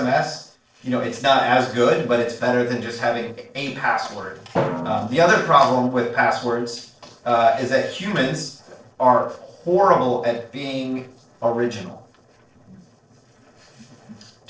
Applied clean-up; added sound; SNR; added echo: neural separator model SepFormer DNS4.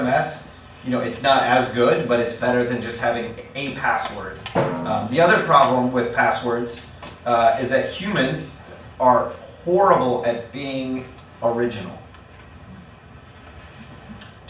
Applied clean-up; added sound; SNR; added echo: none; Drum; 16 dB; reverberation time 0.4 s.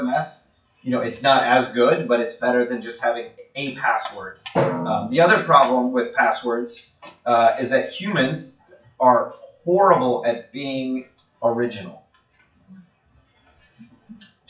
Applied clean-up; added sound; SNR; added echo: classical method WPE with log-MMSE.